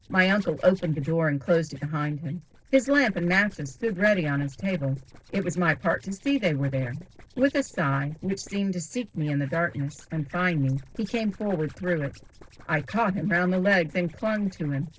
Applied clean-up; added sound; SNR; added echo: neural separator model SepFormer DNS4.